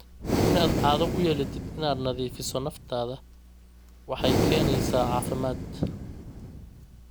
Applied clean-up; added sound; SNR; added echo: none; Breathing; 0 dB; none.